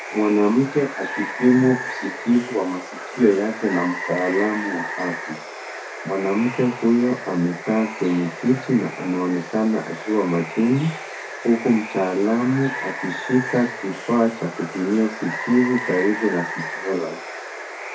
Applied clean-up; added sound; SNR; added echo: none; Water; 10 dB; reverberation time 0.3 s.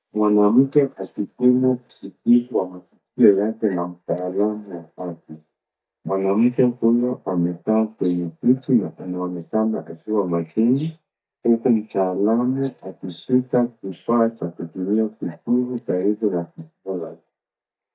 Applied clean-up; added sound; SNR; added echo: neural mask model DeepFilterNet 3.